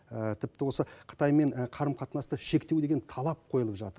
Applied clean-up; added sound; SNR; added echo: none; none; none; none.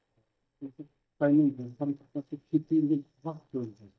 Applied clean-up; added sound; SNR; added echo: neural mask model DeepFilterNet 3.